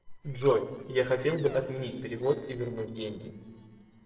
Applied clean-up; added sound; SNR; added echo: neural separator model SepFormer DNS4.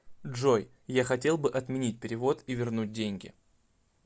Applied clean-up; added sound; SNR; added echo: none; none; none; none.